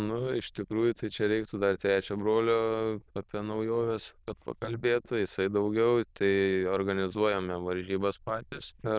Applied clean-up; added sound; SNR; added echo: neural diffusion model UNIVERSE++.